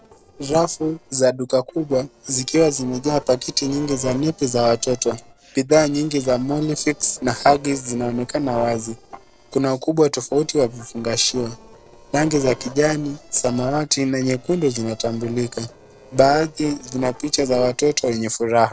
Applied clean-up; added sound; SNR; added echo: neural separator model SepFormer DNS4.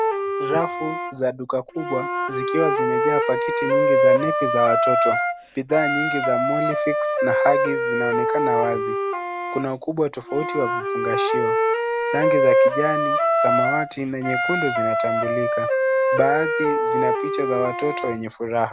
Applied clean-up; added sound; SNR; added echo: none; Wind instrument, woodwind instrument; -4 dB; none.